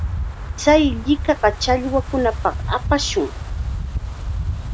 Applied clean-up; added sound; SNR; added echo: none; Wind; 4 dB; none.